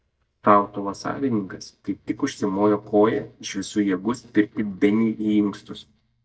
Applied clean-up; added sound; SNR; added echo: neural mask model DeepFilterNet 3.